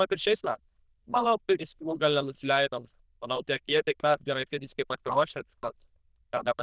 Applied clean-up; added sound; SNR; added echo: neural diffusion model UNIVERSE++.